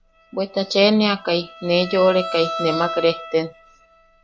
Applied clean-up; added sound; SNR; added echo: none; Bowed string instrument; 11 dB; none.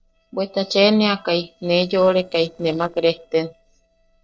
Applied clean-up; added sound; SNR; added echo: neural separator model SepFormer DNS4.